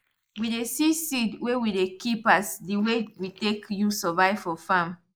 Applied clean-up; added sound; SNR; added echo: neural mask model Resemble Enhance denoiser.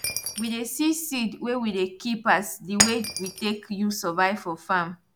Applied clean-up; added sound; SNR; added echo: none; Shatter; 7 dB; none.